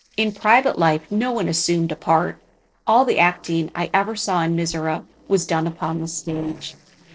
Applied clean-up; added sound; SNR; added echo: neural separator model SepFormer DNS4.